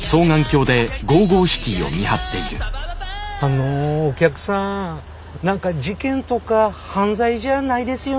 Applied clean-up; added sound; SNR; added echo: none; none; none; none.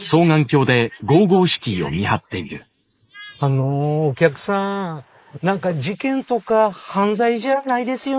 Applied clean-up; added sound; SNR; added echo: neural mask model Resemble Enhance denoiser.